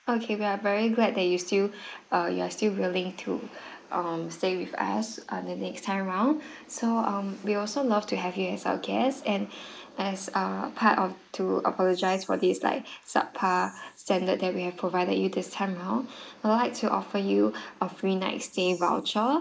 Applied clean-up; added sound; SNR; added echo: neural mask model Resemble Enhance denoiser.